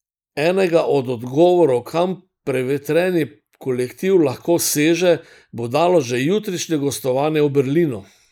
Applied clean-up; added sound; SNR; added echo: neural mask model Resemble Enhance denoiser.